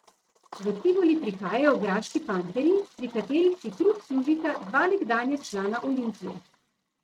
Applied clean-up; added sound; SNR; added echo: neural mask model RNNoise.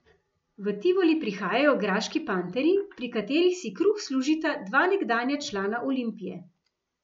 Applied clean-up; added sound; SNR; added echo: none; none; none; none.